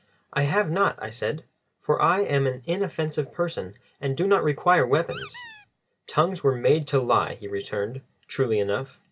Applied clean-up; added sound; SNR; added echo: none; Squeak; 16 dB; none.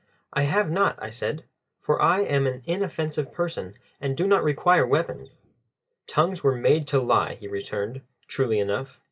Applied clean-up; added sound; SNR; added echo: neural mask model Resemble Enhance denoiser.